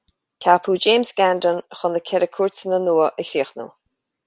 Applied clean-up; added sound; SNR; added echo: none; none; none; none.